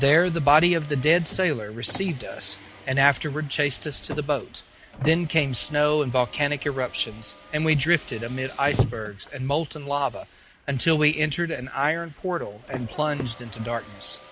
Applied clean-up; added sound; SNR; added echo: none; Car; 14 dB; none.